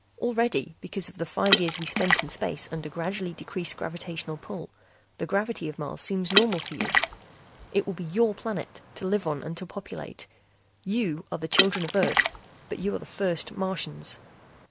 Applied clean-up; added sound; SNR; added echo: none; Water / Splash, splatter; 1 dB; none.